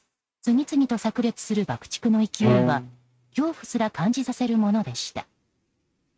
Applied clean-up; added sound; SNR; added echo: neural mask model RNNoise.